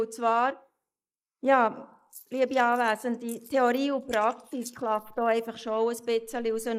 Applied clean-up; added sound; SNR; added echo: neural mask model Resemble Enhance denoiser.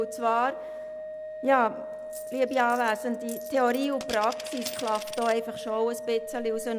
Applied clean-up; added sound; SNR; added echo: none; Organ + Coin (dropping); 9 dB; none.